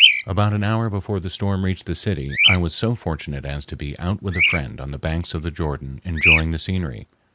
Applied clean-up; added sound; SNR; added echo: neural mask model Resemble Enhance denoiser.